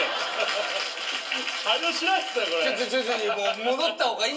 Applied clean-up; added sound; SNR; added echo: none; none; none; reverberation time 0.2 s.